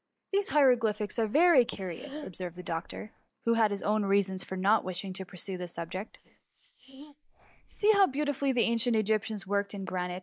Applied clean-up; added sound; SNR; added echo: neural mask model Resemble Enhance denoiser.